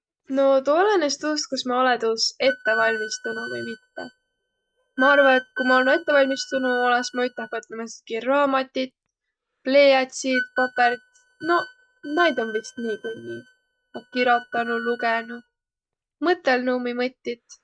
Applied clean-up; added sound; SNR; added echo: neural mask model RNNoise.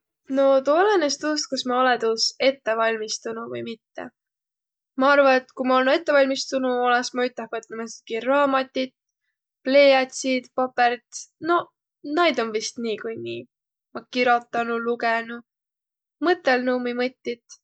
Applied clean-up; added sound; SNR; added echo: none; none; none; none.